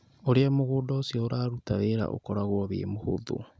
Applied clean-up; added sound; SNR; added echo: none; none; none; none.